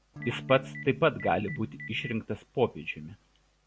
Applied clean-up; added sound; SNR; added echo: none; Telephone + Electric guitar / Strum; 11 dB; none.